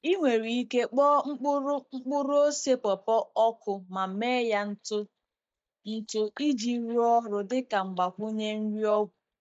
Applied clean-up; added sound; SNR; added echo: neural mask model DeepFilterNet 3.